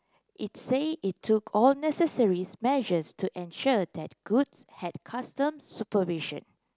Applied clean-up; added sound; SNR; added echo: none; none; none; none.